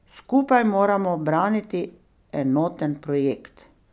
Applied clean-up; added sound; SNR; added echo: none; none; none; none.